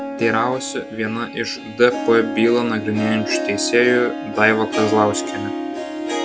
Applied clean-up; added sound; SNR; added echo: none; Harp; 6 dB; none.